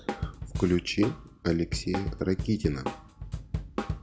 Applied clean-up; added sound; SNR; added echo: none; Drum kit; 5 dB; none.